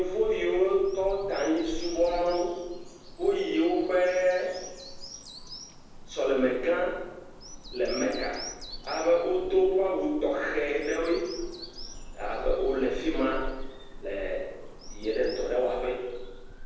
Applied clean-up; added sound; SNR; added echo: none; Bird vocalization, bird call, bird song; 10 dB; reverberation time 1.1 s.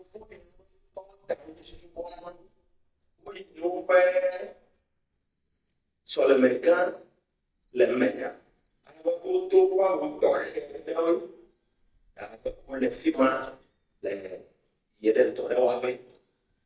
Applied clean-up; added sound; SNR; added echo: neural mask model DeepFilterNet 3.